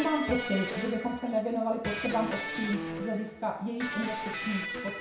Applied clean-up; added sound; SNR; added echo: none; Electric guitar; 6 dB; reverberation time 0.6 s.